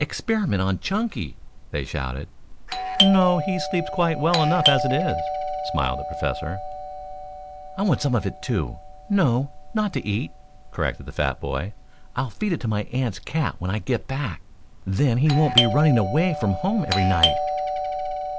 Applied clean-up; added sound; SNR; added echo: none; Doorbell; 5 dB; none.